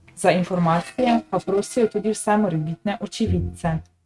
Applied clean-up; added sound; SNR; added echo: neural mask model RNNoise.